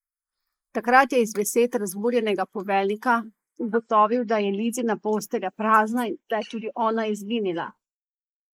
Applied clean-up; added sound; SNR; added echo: neural mask model Resemble Enhance denoiser.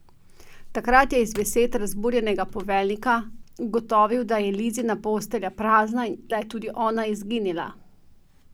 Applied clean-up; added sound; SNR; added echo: none; none; none; none.